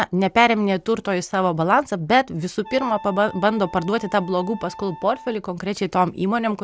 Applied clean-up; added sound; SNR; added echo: none; Wind instrument, woodwind instrument; 19 dB; none.